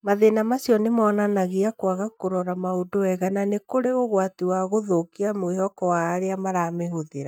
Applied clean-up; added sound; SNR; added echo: neural mask model DeepFilterNet 3.